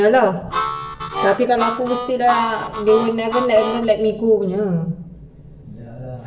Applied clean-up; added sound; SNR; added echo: none; Harmonica; 6 dB; reverberation time 0.7 s.